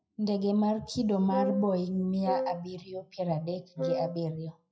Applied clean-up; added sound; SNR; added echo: classical method WPE with log-MMSE.